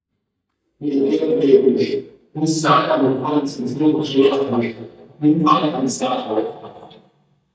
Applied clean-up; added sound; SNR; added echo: neural mask model DeepFilterNet 3.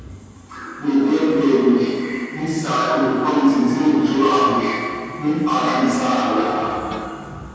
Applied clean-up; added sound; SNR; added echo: none; Guitar; 18 dB; reverberation time 2.0 s.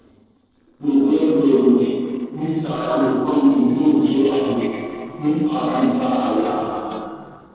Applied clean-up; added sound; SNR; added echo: neural separator model SepFormer DNS4.